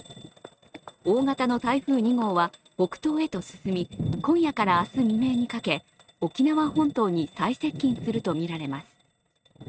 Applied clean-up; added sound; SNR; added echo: neural mask model RNNoise.